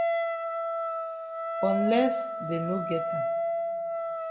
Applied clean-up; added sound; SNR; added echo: none; Wind instrument, woodwind instrument; -3 dB; reverberation time 1.1 s.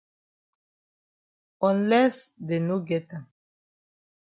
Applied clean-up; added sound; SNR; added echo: none; none; none; none.